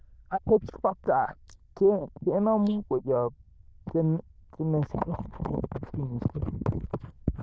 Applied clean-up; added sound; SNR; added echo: neural diffusion model UNIVERSE++.